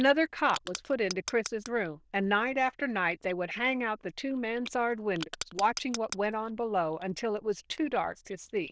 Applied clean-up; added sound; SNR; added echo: neural diffusion model UNIVERSE++.